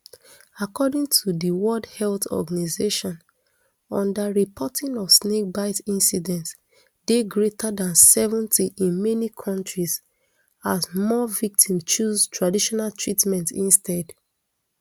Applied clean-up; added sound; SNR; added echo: none; none; none; none.